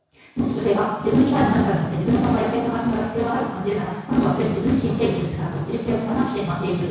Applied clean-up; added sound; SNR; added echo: none; none; none; reverberation time 1.0 s.